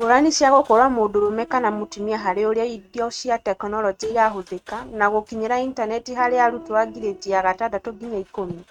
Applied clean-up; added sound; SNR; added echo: neural mask model RNNoise.